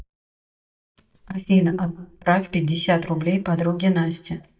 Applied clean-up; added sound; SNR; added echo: neural mask model DeepFilterNet 3.